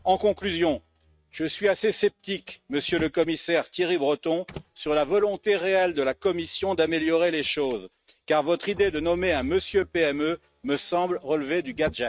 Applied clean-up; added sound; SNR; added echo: neural mask model RNNoise.